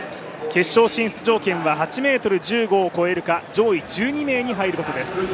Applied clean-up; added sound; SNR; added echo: none; none; none; none.